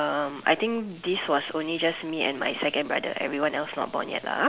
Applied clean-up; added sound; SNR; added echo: none; none; none; none.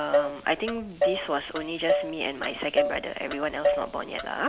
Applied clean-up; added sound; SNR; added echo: none; Motor vehicle (road); -1 dB; none.